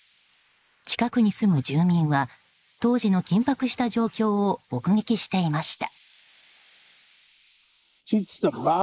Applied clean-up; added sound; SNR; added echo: neural mask model Resemble Enhance denoiser.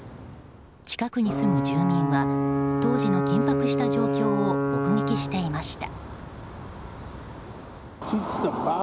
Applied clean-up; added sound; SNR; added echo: none; Alarm / Ocean / Boat, Water vehicle; -1 dB; none.